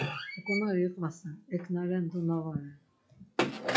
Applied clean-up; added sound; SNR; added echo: classical method log-MMSE.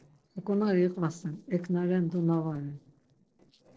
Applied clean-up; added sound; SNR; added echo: neural separator model SepFormer DNS4.